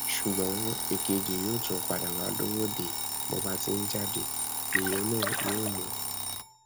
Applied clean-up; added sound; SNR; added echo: none; Alarm + Splash, splatter; -2 dB; none.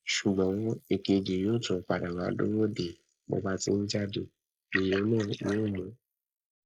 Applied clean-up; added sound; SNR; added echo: neural mask model Resemble Enhance denoiser.